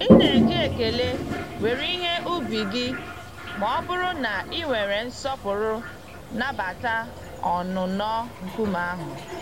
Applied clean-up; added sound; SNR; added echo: none; Toilet flush; 0 dB; none.